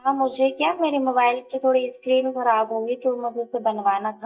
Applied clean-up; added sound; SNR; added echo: neural mask model DeepFilterNet 3.